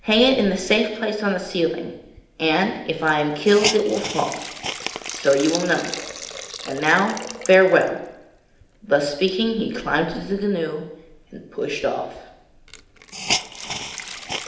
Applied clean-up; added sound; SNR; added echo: none; Hiss; 11 dB; reverberation time 0.8 s.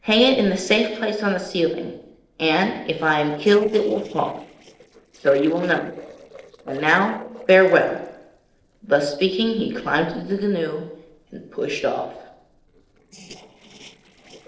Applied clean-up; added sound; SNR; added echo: neural separator model SepFormer DNS4.